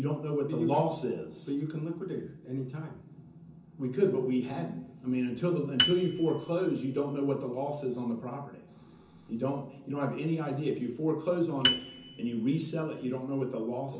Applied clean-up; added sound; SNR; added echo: none; Piano; 2 dB; reverberation time 0.6 s.